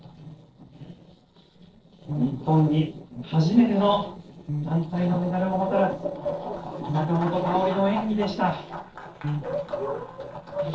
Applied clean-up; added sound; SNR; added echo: neural separator model SepFormer DNS4.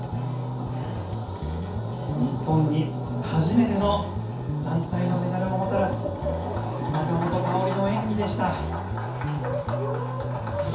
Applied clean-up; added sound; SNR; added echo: none; Bass guitar; 3 dB; reverberation time 0.6 s.